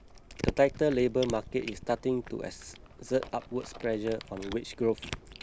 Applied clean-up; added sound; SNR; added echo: none; Cat; 11 dB; none.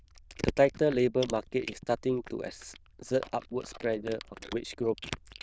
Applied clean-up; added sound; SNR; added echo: neural diffusion model UNIVERSE++.